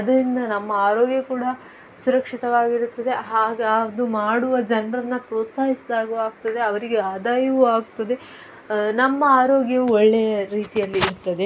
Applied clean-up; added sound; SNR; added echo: none; none; none; none.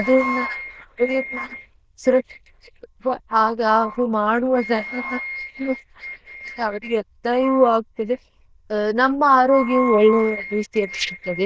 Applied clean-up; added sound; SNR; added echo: neural diffusion model UNIVERSE++.